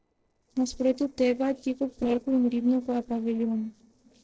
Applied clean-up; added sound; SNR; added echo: neural separator model SepFormer DNS4.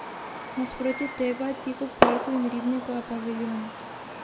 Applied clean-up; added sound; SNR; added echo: none; Fireworks; 1 dB; reverberation time 0.9 s.